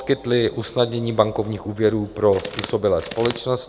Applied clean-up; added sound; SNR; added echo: none; Bird; 12 dB; none.